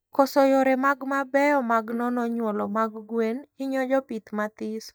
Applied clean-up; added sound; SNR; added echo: neural mask model DeepFilterNet 3.